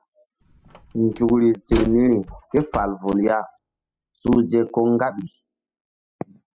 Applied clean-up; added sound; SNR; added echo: classical method spectral subtraction.